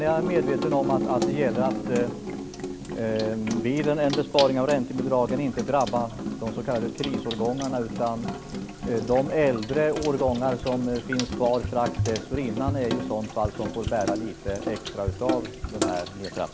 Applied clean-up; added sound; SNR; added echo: none; Sink (filling or washing) / Water tap, faucet; 5 dB; none.